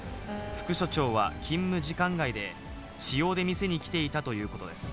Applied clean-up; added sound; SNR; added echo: none; Acoustic guitar; 16 dB; none.